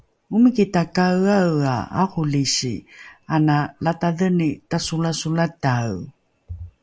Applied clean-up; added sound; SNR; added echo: none; none; none; none.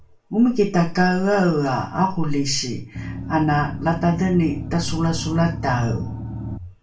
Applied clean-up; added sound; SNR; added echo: none; Engine; 9 dB; reverberation time 0.3 s.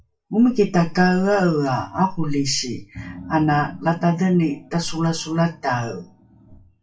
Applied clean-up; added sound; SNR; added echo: classical method WPE with log-MMSE.